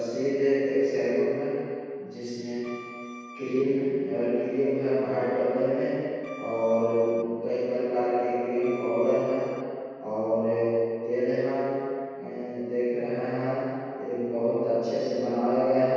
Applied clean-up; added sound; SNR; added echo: none; Bowed string instrument; 17 dB; reverberation time 2.2 s.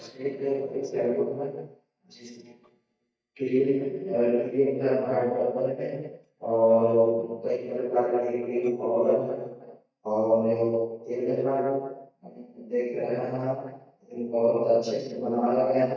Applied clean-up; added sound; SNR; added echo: neural mask model DeepFilterNet 3.